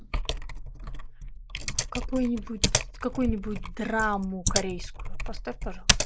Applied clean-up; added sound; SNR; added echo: neural mask model Resemble Enhance denoiser.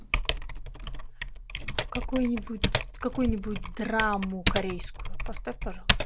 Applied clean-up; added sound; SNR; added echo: none; Typing; -3 dB; none.